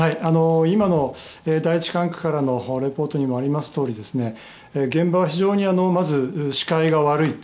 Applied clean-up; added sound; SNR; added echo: none; none; none; none.